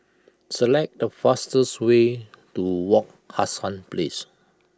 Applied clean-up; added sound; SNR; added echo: none; none; none; none.